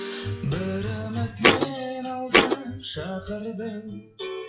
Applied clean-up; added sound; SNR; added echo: classical method WPE with log-MMSE.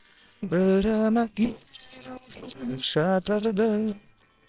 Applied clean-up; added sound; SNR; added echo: neural separator model SepFormer WHAMR!.